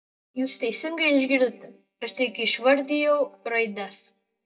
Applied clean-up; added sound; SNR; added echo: neural mask model DeepFilterNet 3.